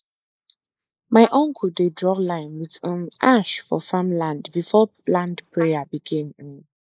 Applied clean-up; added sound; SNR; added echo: neural mask model Resemble Enhance denoiser.